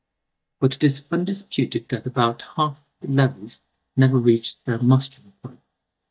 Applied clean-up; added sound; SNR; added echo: neural mask model DeepFilterNet 3.